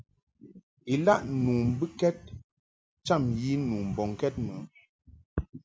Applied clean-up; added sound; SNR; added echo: none; none; none; none.